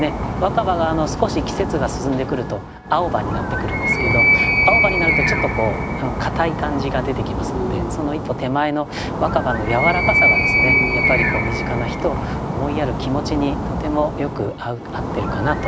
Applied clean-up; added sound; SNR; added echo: none; Animal; -2 dB; none.